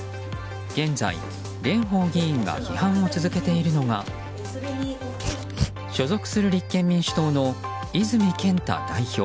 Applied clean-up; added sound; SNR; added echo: none; Dog; 15 dB; none.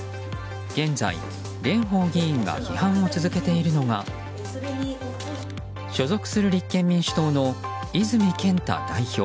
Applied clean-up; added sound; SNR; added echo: none; none; none; none.